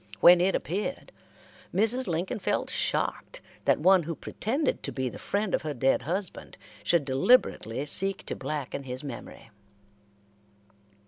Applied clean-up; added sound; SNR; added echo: none; none; none; none.